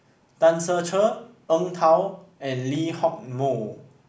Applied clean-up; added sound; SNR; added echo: none; none; none; none.